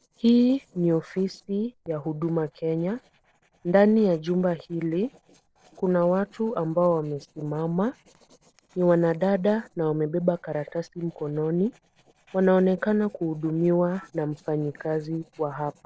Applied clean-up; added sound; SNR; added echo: neural separator model SepFormer DNS4.